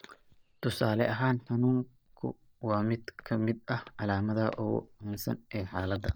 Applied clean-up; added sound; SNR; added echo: neural mask model DeepFilterNet 3.